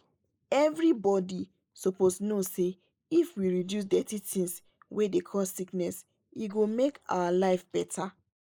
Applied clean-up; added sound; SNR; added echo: neural mask model Resemble Enhance denoiser.